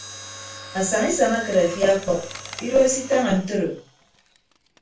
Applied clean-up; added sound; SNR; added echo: none; Mechanisms; 16 dB; reverberation time 0.3 s.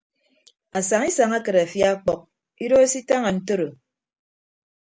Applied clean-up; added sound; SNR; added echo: none; none; none; none.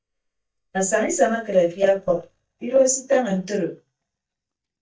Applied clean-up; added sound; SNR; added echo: neural mask model DeepFilterNet 3.